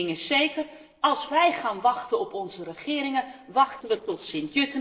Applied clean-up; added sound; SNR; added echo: neural separator model SepFormer DNS4.